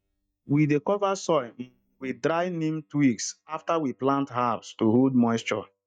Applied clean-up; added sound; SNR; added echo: neural mask model DeepFilterNet 3.